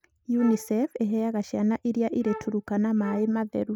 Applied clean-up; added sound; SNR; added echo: none; Wind instrument, woodwind instrument; 16 dB; none.